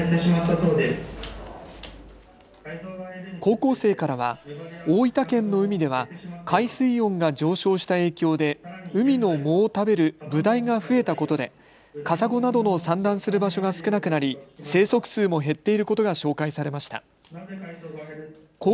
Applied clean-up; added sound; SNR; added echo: none; none; none; none.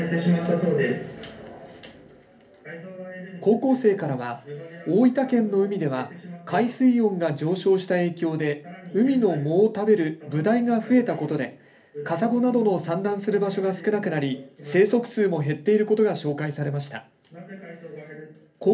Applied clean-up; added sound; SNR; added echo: none; none; none; reverberation time 0.3 s.